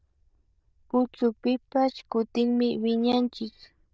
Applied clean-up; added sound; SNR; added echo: neural diffusion model UNIVERSE++.